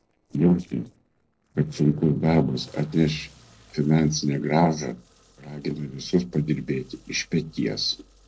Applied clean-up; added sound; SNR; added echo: neural separator model SepFormer DNS4.